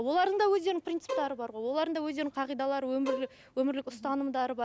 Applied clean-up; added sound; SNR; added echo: none; Bowed string instrument; 9 dB; none.